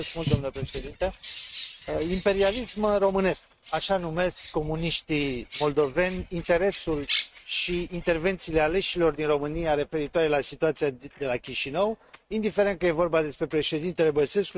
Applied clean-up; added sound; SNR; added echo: neural mask model RNNoise.